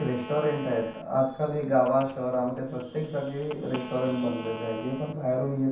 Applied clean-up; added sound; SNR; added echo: none; Telephone; 16 dB; reverberation time 0.7 s.